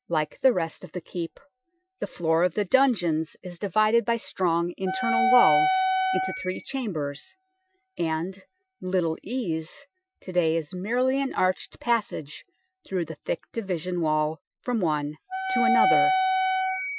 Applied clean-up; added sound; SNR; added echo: classical method Wiener filter.